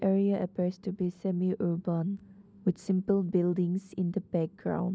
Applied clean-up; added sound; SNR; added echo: none; none; none; none.